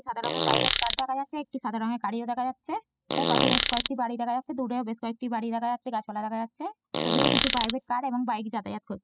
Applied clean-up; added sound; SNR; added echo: classical method spectral subtraction.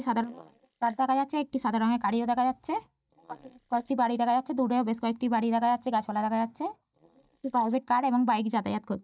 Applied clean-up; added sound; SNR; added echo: neural mask model DeepFilterNet 3.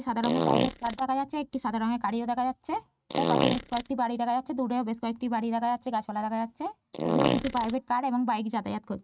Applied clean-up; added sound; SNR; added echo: neural mask model RNNoise.